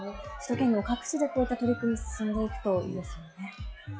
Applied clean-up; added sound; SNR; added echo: classical method log-MMSE.